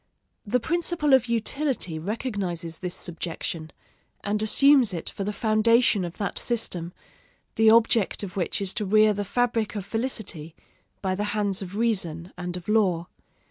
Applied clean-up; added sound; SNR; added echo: none; none; none; none.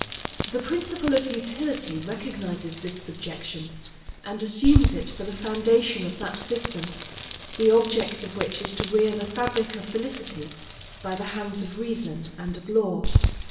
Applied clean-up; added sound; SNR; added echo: none; Rain; 4 dB; reverberation time 0.8 s.